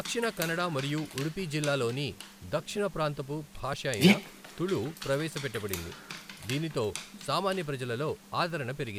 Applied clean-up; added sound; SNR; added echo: none; Dog; 4 dB; none.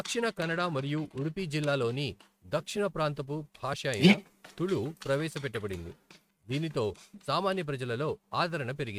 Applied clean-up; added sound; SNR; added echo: neural mask model RNNoise.